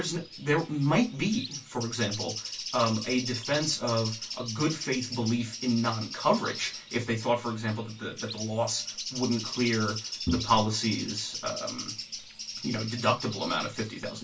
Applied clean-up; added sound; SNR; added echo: none; Bird; 10 dB; reverberation time 0.2 s.